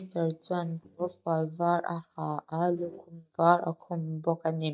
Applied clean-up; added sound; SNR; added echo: neural mask model DeepFilterNet 3.